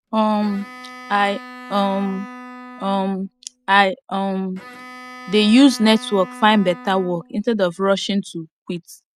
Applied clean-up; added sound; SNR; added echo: none; Bowed string instrument; 18 dB; none.